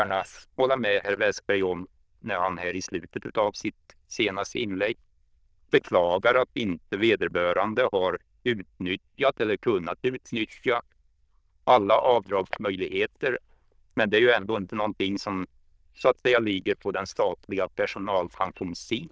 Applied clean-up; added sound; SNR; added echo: neural diffusion model UNIVERSE++.